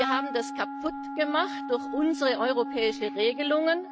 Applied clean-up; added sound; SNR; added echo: neural mask model RNNoise.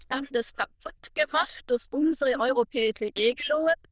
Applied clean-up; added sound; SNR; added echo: neural diffusion model UNIVERSE++.